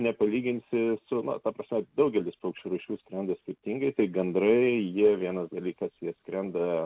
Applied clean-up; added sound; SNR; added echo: none; none; none; none.